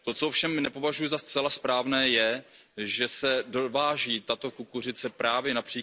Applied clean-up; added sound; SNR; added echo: none; none; none; none.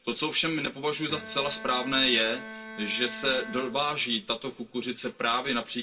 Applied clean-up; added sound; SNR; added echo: none; Bowed string instrument; 14 dB; reverberation time 0.2 s.